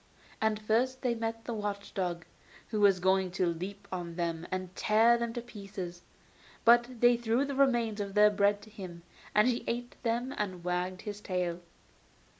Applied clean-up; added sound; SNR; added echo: none; none; none; none.